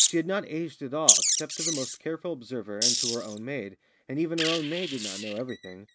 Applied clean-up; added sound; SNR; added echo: neural mask model RNNoise.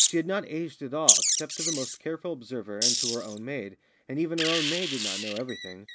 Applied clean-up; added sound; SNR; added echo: none; Wild animals; -3 dB; none.